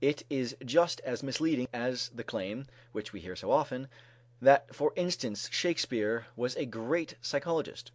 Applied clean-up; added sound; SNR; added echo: none; none; none; none.